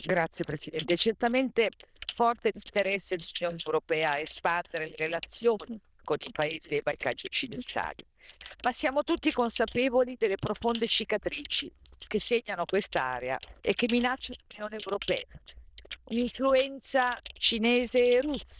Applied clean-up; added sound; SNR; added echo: neural diffusion model UNIVERSE++.